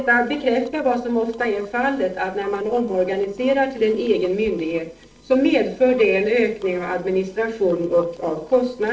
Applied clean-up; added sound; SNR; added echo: neural separator model SepFormer DNS4.